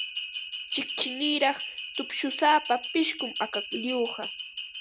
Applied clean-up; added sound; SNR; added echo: none; Bell; 3 dB; none.